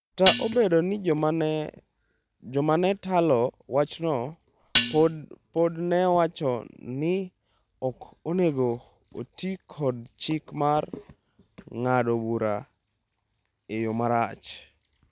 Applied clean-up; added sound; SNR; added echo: none; Dishes, pots, and pans; -1 dB; none.